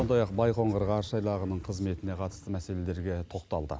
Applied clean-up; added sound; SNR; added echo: none; Car; 15 dB; none.